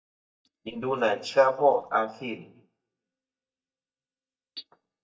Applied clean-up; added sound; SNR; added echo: neural mask model DeepFilterNet 3.